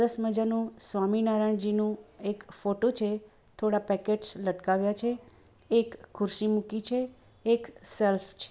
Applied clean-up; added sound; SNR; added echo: none; none; none; none.